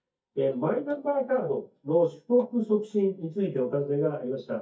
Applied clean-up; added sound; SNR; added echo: neural mask model DeepFilterNet 3.